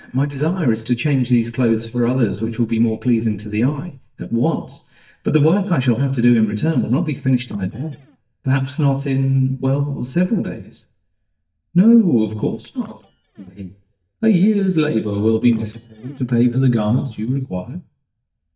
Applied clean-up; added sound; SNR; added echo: neural mask model DeepFilterNet 3.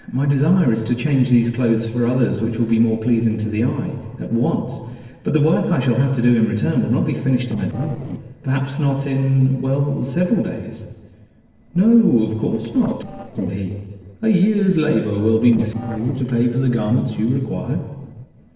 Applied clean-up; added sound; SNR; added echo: neural separator model SepFormer DNS4.